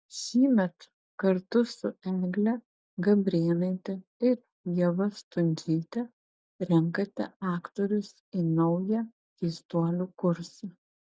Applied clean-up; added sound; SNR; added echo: none; none; none; none.